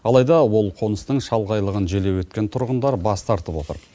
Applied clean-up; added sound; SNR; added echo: none; none; none; none.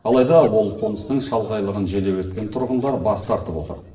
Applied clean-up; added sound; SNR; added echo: neural separator model SepFormer DNS4.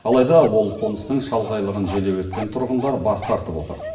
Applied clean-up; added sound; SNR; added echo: none; Bark; 16 dB; reverberation time 1.0 s.